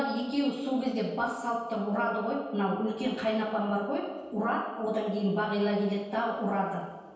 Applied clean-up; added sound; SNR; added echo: none; none; none; reverberation time 1.2 s.